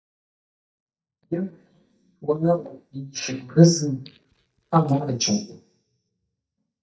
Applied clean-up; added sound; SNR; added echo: neural mask model DeepFilterNet 3.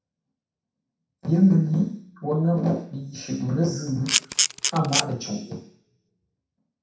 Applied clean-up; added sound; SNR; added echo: none; Camera; -1 dB; reverberation time 0.6 s.